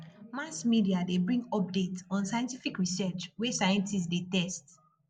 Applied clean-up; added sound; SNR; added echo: none; none; none; none.